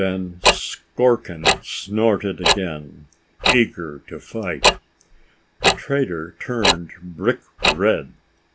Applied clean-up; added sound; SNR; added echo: none; Tick-tock; 0 dB; none.